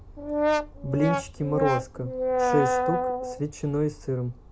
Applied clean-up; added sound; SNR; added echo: none; Brass instrument; -2 dB; none.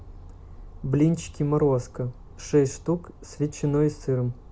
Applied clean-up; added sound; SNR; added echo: none; none; none; none.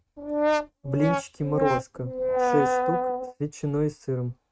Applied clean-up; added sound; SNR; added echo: neural mask model RNNoise.